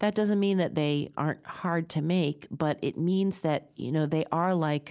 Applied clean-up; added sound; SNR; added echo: none; none; none; none.